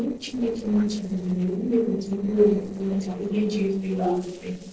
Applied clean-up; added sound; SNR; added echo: neural separator model SepFormer DNS4.